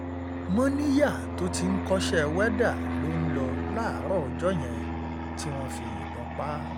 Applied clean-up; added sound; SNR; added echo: none; Fixed-wing aircraft, airplane; 2 dB; none.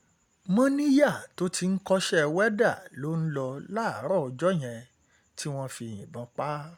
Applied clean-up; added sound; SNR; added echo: none; none; none; none.